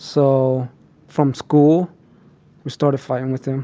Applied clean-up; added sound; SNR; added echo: none; none; none; none.